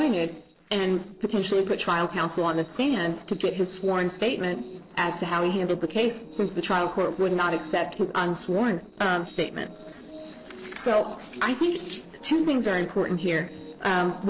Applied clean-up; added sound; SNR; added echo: neural separator model SepFormer DNS4.